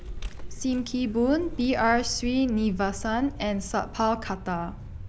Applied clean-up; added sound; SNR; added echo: none; Vehicle; 10 dB; none.